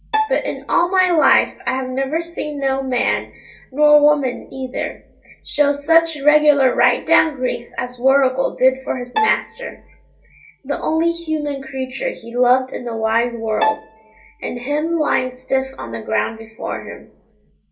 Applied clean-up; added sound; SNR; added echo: none; Bowed string instrument; 8 dB; reverberation time 0.2 s.